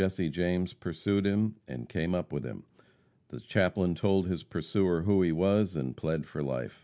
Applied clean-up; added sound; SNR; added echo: none; none; none; none.